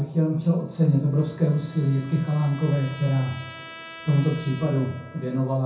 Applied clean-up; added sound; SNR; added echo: none; Trumpet; 20 dB; reverberation time 0.6 s.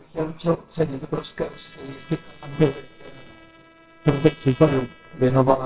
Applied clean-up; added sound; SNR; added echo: neural separator model SepFormer WHAMR!.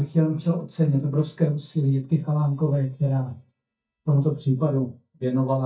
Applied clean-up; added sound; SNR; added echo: neural mask model DeepFilterNet 3.